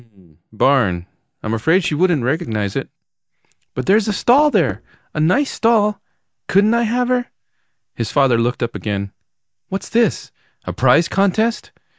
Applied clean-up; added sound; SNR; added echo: neural mask model DeepFilterNet 3.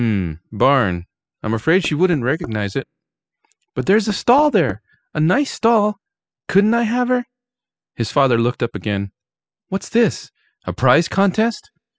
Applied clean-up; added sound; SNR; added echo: classical method spectral subtraction.